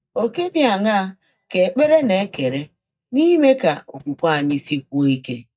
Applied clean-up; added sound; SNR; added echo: neural mask model DeepFilterNet 3.